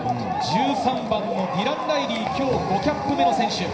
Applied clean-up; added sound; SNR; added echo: none; none; none; reverberation time 0.9 s.